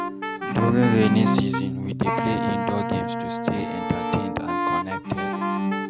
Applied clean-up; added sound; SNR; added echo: none; Wind instrument, woodwind instrument + Bowed string instrument; -1 dB; none.